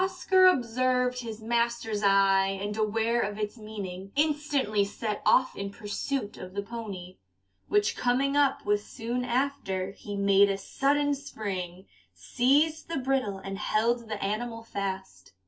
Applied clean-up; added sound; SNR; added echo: none; none; none; reverberation time 0.1 s.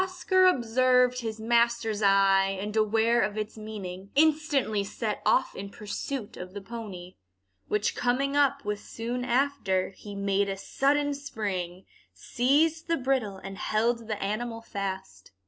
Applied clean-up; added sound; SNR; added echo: none; none; none; none.